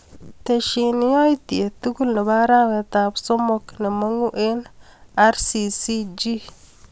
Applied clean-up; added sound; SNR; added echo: none; none; none; none.